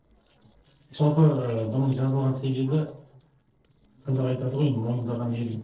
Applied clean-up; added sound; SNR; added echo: neural separator model SepFormer DNS4.